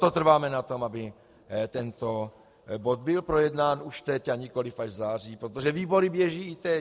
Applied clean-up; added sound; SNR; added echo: none; none; none; none.